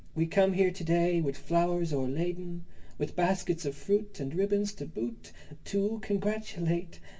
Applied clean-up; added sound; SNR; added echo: none; none; none; reverberation time 0.1 s.